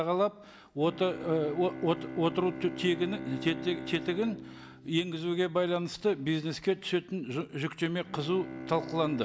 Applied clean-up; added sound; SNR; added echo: none; Bowed string instrument; 12 dB; none.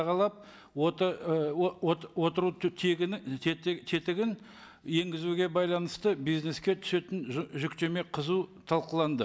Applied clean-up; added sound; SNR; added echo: none; none; none; none.